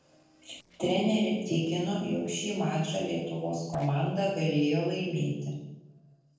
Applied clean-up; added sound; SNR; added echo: neural separator model SepFormer DNS4.